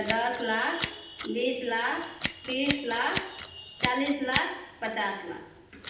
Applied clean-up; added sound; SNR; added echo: none; Scissors; 3 dB; reverberation time 0.8 s.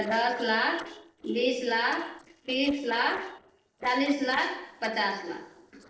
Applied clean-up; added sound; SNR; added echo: neural separator model SepFormer DNS4.